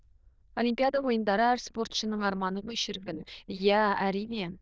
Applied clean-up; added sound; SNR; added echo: neural diffusion model UNIVERSE++.